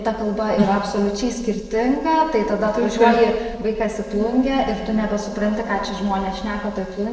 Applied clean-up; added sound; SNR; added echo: neural separator model SepFormer DNS4.